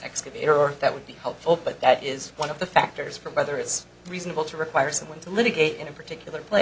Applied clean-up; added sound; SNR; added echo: none; none; none; none.